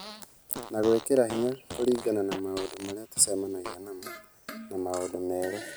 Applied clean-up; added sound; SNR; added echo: none; Fart; 13 dB; none.